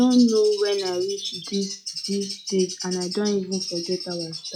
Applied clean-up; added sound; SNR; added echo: classical method log-MMSE.